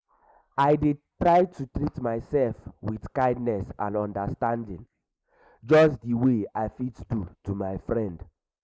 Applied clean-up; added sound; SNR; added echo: neural mask model Resemble Enhance denoiser.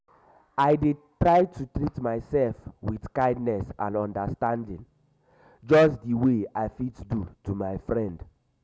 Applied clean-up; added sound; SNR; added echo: none; none; none; none.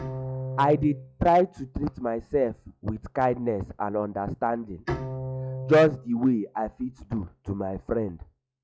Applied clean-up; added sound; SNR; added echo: classical method log-MMSE.